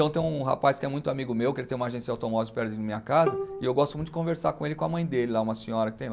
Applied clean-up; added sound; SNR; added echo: none; Bowed string instrument; 10 dB; none.